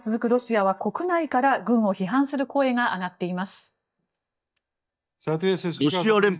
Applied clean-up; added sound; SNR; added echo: neural mask model DeepFilterNet 3.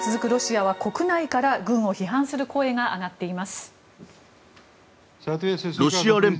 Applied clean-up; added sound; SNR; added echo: none; none; none; none.